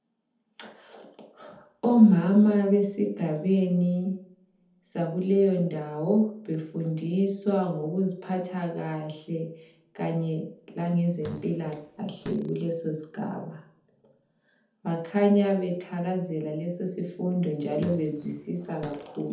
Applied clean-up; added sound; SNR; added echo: none; Fart; 18 dB; reverberation time 0.6 s.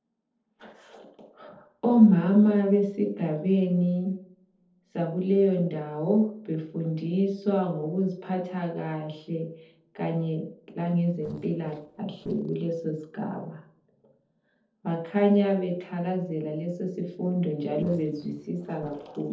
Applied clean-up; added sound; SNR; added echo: neural separator model SepFormer DNS4.